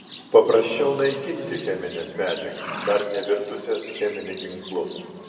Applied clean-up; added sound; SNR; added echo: none; Livestock, farm animals, working animals; 14 dB; reverberation time 2.2 s.